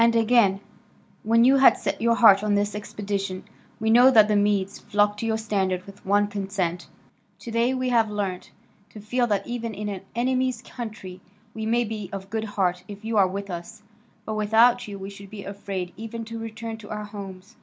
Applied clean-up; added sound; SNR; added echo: none; none; none; none.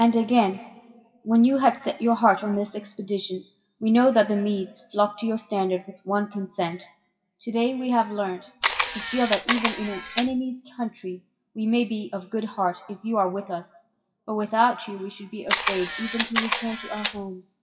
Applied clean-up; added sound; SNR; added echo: classical method WPE with log-MMSE.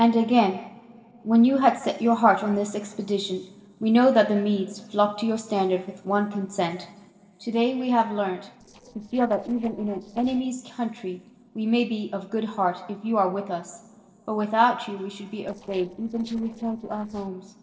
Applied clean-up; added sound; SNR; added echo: neural separator model SepFormer DNS4.